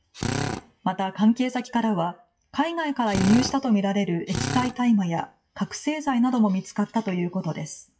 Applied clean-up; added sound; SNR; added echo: classical method WPE with log-MMSE.